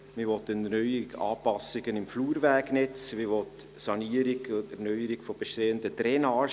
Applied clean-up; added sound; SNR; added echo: none; none; none; none.